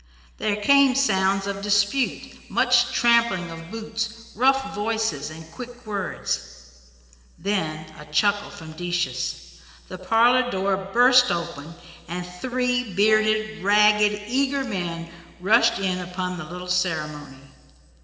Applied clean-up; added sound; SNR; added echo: none; Brass instrument; 19 dB; reverberation time 3.0 s.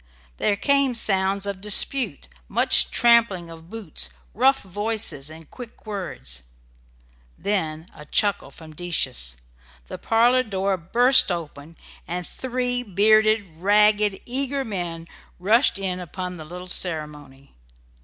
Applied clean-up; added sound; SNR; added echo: none; none; none; none.